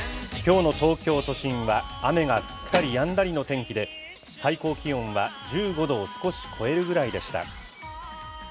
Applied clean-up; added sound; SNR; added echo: none; Squeak / Slam / Wood; 17 dB; none.